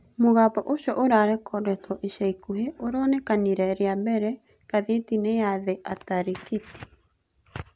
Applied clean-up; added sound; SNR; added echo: none; none; none; none.